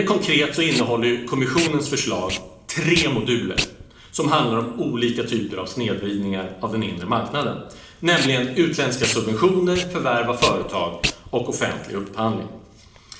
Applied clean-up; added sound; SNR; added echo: none; Packing tape, duct tape; 11 dB; reverberation time 0.9 s.